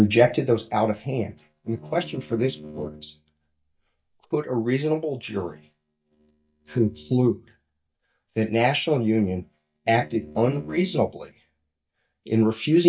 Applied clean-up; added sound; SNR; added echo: neural mask model DeepFilterNet 3.